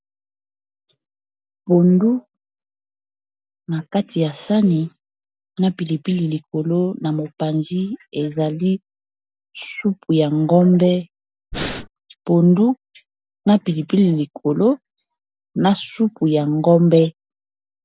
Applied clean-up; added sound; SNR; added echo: none; Breathing; 6 dB; none.